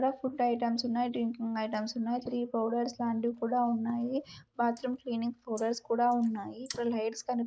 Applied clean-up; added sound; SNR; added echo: neural mask model Resemble Enhance denoiser.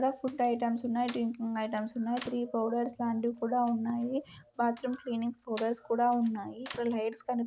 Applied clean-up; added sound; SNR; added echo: none; Slam; 18 dB; none.